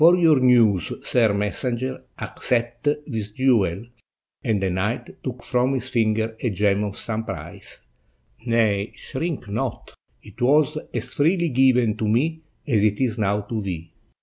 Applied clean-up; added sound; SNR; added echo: none; none; none; none.